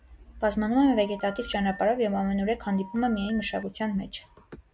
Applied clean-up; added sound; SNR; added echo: none; Telephone; 18 dB; none.